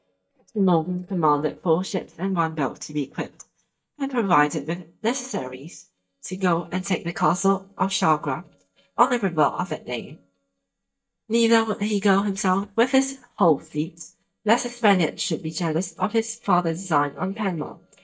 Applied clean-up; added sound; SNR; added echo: neural mask model DeepFilterNet 3.